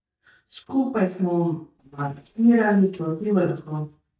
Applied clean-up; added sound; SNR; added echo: neural mask model DeepFilterNet 3.